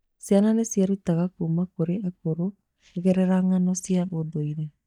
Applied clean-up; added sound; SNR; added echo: neural mask model DeepFilterNet 3.